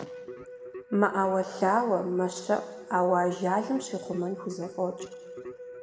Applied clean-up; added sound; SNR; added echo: none; Keyboard (musical); 13 dB; reverberation time 1.3 s.